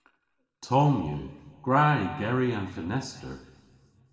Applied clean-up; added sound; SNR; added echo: none; none; none; reverberation time 1.7 s.